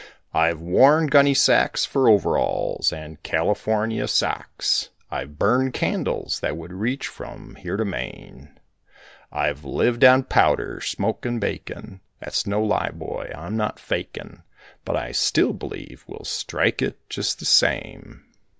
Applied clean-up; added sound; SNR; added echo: none; none; none; none.